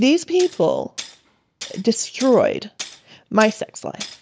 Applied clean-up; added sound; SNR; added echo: none; Tools; 17 dB; none.